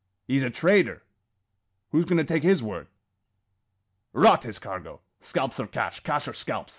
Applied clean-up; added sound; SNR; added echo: none; none; none; none.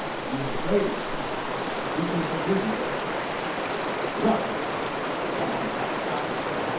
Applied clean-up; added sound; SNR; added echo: none; Stream; -3 dB; reverberation time 0.6 s.